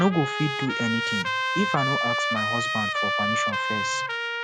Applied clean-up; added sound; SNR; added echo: none; Trumpet; -2 dB; none.